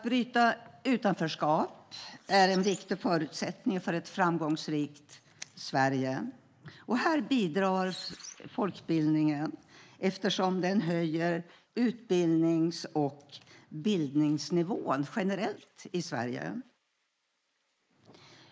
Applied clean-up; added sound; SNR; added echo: neural mask model Resemble Enhance denoiser.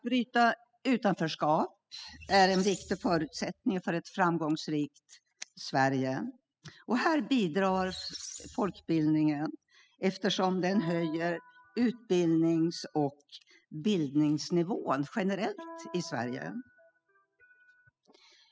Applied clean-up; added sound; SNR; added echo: classical method spectral subtraction.